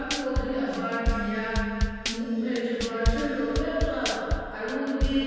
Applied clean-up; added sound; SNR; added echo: none; Drum / Drum kit; 2 dB; reverberation time 2.1 s.